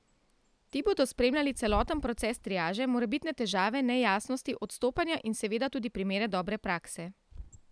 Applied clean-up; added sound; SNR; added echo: none; Wind / Bird; 17 dB; none.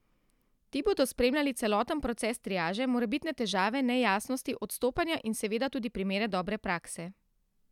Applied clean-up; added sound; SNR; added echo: none; none; none; none.